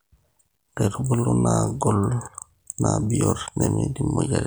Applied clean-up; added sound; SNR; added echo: none; none; none; none.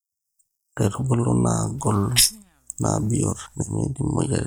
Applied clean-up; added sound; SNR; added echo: neural mask model DeepFilterNet 3.